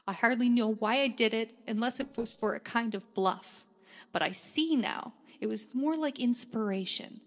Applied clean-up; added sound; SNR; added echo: neural separator model SepFormer DNS4.